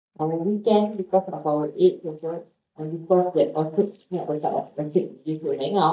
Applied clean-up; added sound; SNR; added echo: neural mask model DeepFilterNet 3.